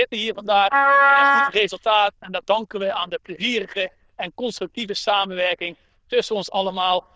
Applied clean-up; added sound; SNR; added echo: neural diffusion model UNIVERSE++.